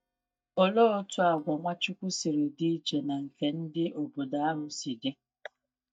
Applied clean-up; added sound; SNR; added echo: neural mask model DeepFilterNet 3.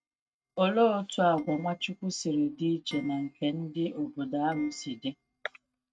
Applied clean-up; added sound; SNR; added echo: neural mask model RNNoise.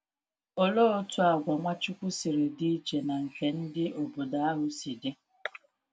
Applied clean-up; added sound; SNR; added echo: none; none; none; none.